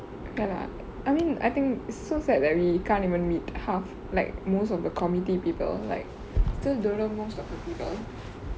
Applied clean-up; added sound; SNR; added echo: none; none; none; none.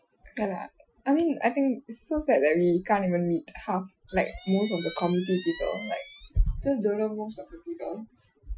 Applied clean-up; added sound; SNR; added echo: classical method Wiener filter.